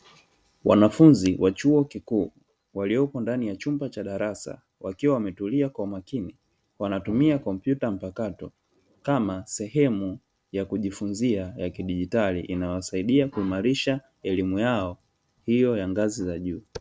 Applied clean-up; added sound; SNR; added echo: none; none; none; none.